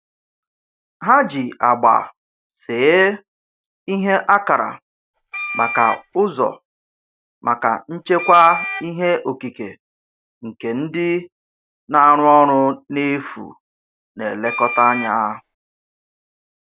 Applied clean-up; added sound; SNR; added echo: none; Wind instrument, woodwind instrument; 9 dB; none.